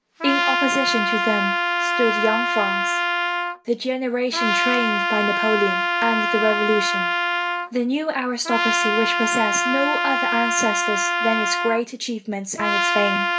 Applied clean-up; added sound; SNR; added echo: none; Trumpet; -2 dB; reverberation time 0.2 s.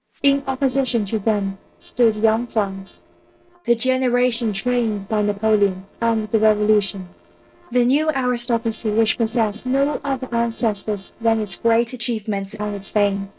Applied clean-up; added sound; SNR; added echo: neural separator model SepFormer DNS4.